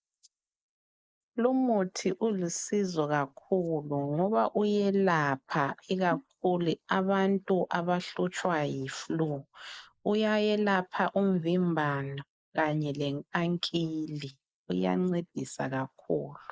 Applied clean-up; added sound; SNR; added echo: neural mask model Resemble Enhance denoiser.